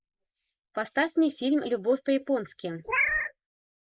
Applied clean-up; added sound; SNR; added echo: neural mask model Resemble Enhance denoiser.